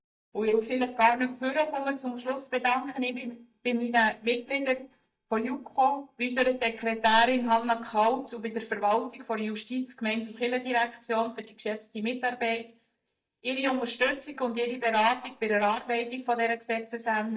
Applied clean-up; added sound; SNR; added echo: neural mask model DeepFilterNet 3.